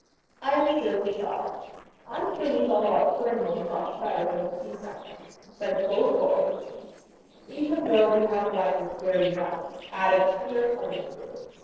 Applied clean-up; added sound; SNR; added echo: neural separator model SepFormer DNS4.